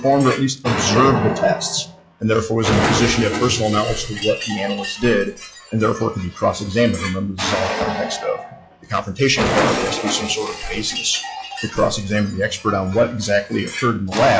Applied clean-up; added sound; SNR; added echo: classical method log-MMSE.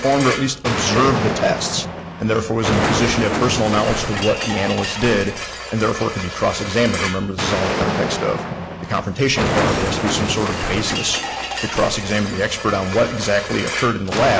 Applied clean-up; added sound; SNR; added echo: none; Explosion; 3 dB; none.